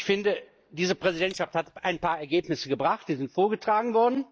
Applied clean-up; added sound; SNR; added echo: neural mask model DeepFilterNet 3.